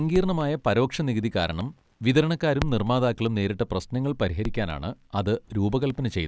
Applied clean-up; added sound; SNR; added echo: none; Crackle; 13 dB; none.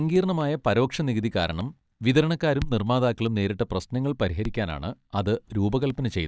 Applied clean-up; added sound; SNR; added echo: neural mask model DeepFilterNet 3.